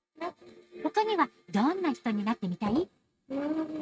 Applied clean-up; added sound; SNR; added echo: neural mask model RNNoise.